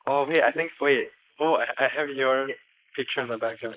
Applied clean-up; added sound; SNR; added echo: neural mask model Resemble Enhance denoiser.